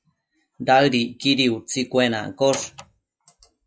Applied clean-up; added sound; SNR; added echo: classical method log-MMSE.